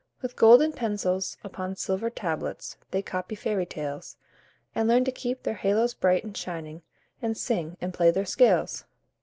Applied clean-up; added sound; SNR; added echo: none; none; none; none.